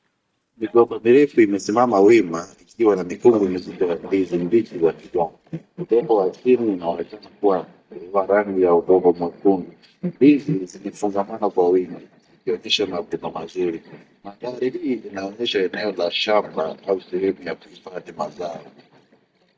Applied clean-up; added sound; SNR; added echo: neural mask model DeepFilterNet 3.